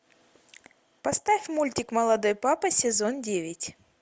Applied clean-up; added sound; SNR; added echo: none; none; none; none.